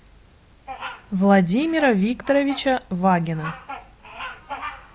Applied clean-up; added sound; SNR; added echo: none; Bird vocalization, bird call, bird song; 16 dB; none.